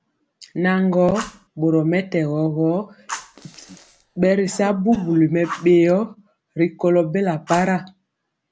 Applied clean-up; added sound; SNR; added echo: none; Fire + Cough; 19 dB; none.